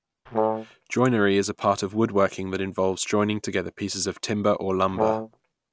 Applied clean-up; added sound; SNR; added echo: none; Brass instrument; 2 dB; none.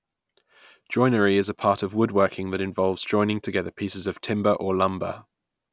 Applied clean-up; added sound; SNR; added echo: none; none; none; none.